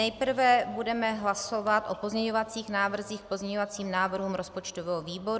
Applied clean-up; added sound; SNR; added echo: none; none; none; none.